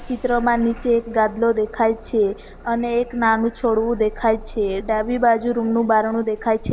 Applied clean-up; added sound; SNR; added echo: none; Engine starting / Bus; 18 dB; none.